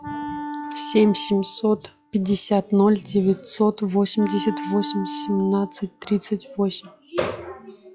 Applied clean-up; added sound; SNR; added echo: classical method log-MMSE.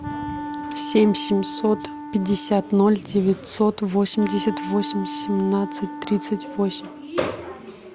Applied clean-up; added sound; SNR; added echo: none; Wind instrument, woodwind instrument; 12 dB; none.